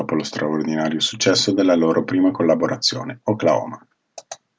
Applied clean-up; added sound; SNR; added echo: none; none; none; none.